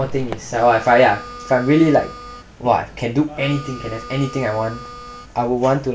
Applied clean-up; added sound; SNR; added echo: none; Harmonica + Crowd / Fireworks; 17 dB; none.